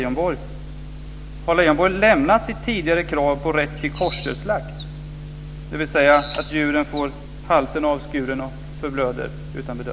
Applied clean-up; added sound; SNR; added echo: none; Bird; 5 dB; none.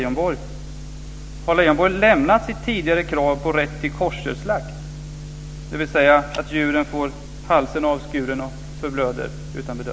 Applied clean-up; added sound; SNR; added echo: none; none; none; none.